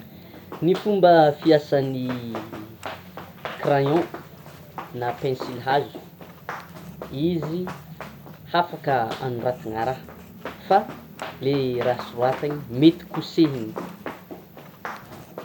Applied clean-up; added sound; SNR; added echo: none; Run; 14 dB; none.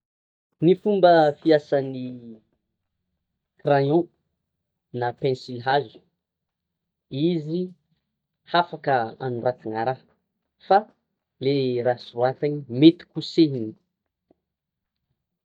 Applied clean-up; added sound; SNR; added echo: neural mask model DeepFilterNet 3.